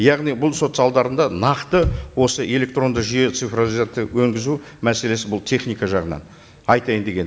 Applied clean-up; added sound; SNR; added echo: none; none; none; none.